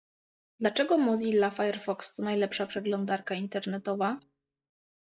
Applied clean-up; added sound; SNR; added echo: neural mask model DeepFilterNet 3.